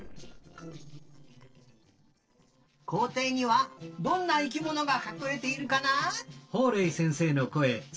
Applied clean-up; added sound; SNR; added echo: neural separator model SepFormer DNS4.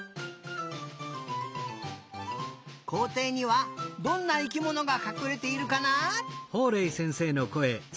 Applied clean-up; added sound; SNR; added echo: none; none; none; none.